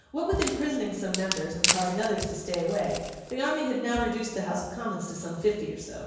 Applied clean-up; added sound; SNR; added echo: none; Wood; 3 dB; reverberation time 1.2 s.